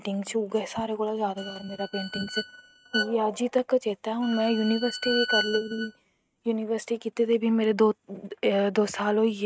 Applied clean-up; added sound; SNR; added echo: neural mask model RNNoise.